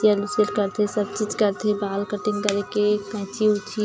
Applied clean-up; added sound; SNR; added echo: none; none; none; none.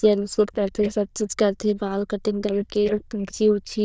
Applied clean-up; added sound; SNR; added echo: neural diffusion model UNIVERSE++.